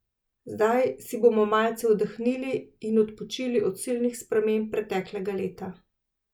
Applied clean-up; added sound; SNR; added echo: none; none; none; none.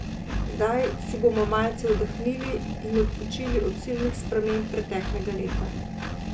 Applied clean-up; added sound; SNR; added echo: none; Engine; 3 dB; none.